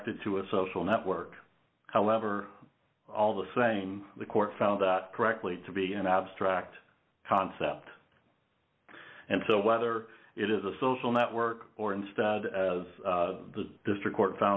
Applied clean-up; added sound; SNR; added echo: none; none; none; none.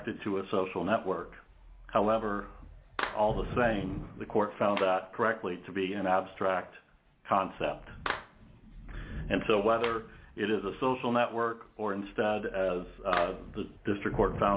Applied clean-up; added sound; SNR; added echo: none; Thunder / Rain + Clapping; 11 dB; none.